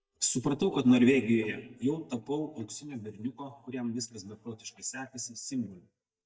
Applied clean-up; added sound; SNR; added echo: neural mask model DeepFilterNet 3.